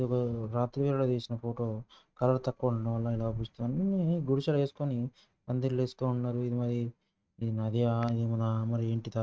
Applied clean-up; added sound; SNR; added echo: neural mask model RNNoise.